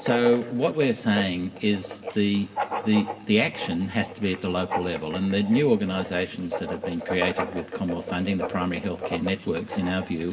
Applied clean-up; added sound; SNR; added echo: none; Writing; 9 dB; reverberation time 1.5 s.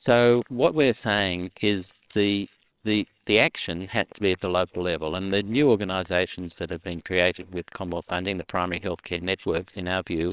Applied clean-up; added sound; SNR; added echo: neural separator model SepFormer WHAMR!.